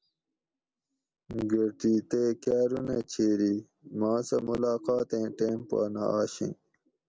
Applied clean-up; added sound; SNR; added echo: none; none; none; none.